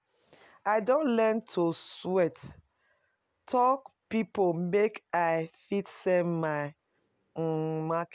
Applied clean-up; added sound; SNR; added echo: none; none; none; none.